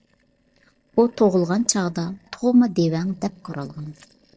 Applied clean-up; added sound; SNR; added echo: neural separator model SepFormer DNS4.